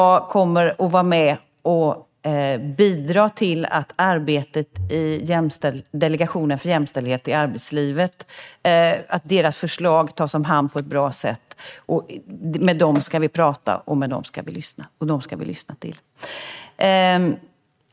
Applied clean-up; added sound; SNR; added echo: neural mask model RNNoise.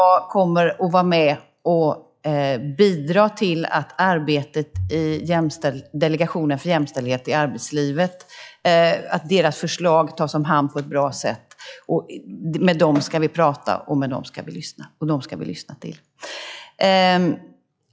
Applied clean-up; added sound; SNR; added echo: classical method log-MMSE.